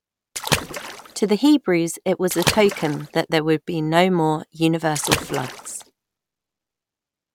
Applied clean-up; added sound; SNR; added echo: none; Water / Splash, splatter; 8 dB; none.